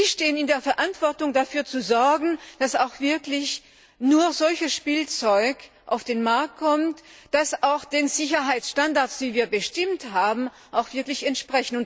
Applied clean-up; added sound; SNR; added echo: none; none; none; none.